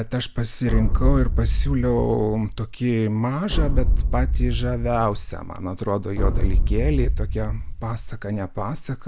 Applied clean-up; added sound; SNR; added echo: none; Boom; -3 dB; none.